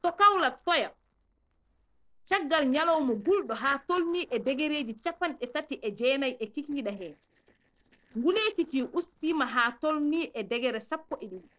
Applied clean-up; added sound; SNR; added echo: neural separator model SepFormer DNS4.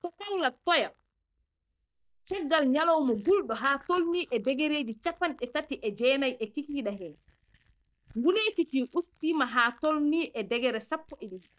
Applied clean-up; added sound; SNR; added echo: neural mask model DeepFilterNet 3.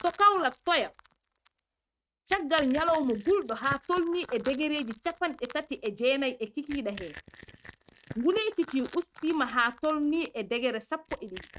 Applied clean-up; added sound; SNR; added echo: neural mask model RNNoise.